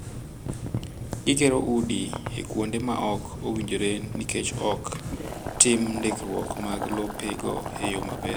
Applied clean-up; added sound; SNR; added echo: none; Boiling; 6 dB; none.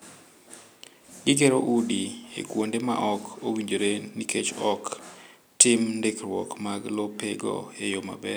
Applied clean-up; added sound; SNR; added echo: none; none; none; none.